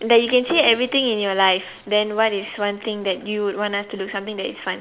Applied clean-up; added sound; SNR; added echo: none; none; none; none.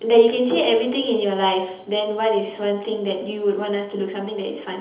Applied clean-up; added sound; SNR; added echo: none; none; none; reverberation time 0.8 s.